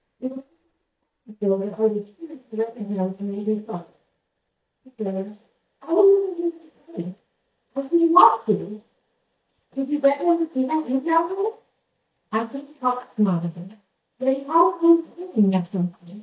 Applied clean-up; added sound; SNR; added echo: neural mask model DeepFilterNet 3.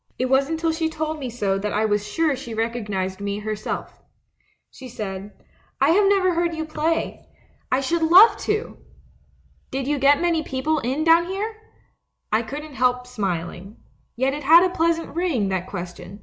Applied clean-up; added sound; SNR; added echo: none; none; none; none.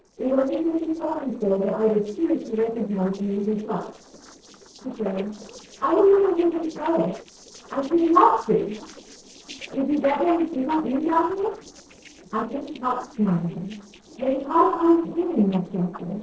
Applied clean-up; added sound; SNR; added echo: neural separator model SepFormer DNS4.